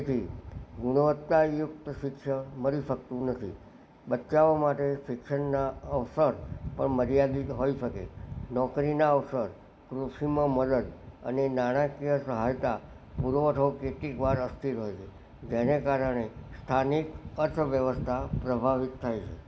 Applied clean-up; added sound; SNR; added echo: none; none; none; reverberation time 0.3 s.